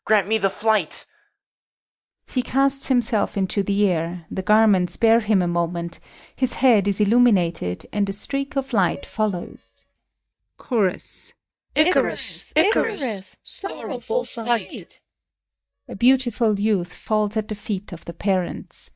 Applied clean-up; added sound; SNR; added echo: neural mask model DeepFilterNet 3.